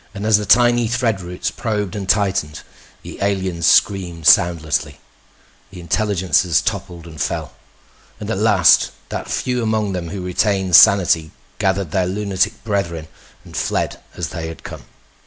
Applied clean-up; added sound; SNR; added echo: none; none; none; none.